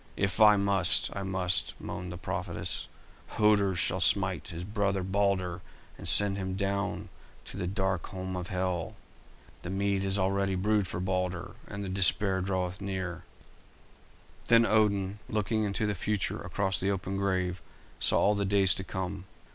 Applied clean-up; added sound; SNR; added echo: none; none; none; none.